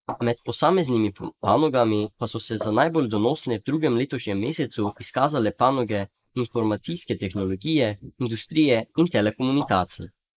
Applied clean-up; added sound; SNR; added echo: neural mask model Resemble Enhance denoiser.